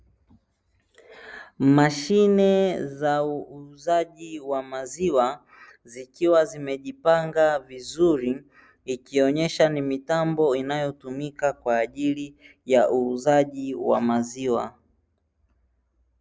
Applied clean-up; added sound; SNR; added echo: none; none; none; none.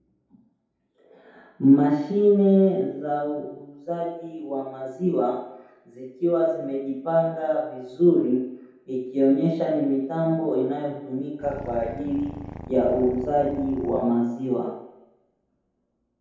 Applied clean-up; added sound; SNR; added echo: none; Purr; 13 dB; reverberation time 0.8 s.